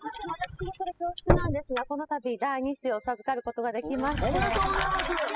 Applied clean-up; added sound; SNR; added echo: classical method spectral subtraction.